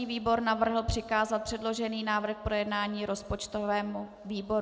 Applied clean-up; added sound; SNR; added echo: none; none; none; none.